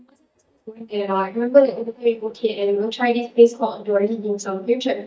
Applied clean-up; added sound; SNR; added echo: neural mask model DeepFilterNet 3.